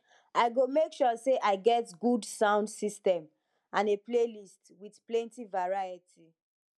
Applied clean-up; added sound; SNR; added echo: none; none; none; none.